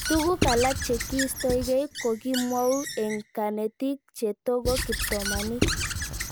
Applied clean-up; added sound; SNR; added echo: none; Squeak / Writing; 4 dB; none.